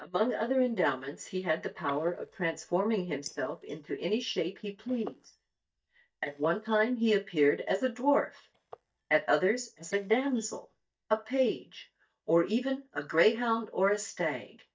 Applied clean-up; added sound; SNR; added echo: neural mask model DeepFilterNet 3.